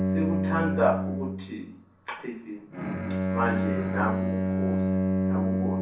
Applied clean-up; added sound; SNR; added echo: none; Bowed string instrument; -5 dB; reverberation time 0.6 s.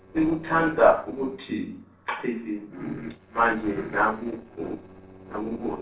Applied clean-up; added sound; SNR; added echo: neural separator model SepFormer DNS4.